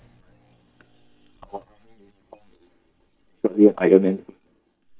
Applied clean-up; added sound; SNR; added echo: neural mask model DeepFilterNet 3.